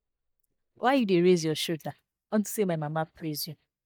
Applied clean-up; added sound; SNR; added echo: neural mask model DeepFilterNet 3.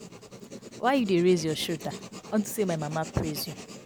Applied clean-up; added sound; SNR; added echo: none; Writing; 13 dB; none.